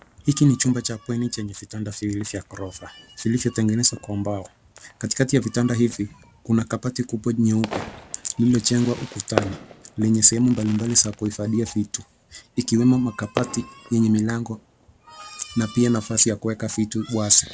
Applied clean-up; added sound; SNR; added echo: none; Fireworks; 16 dB; none.